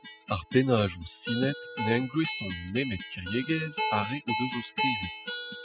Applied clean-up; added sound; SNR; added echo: classical method spectral subtraction.